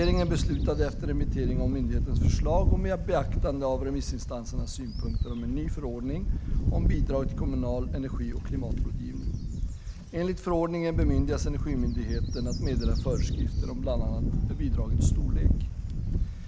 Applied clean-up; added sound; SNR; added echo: none; Wind / Bird; -5 dB; none.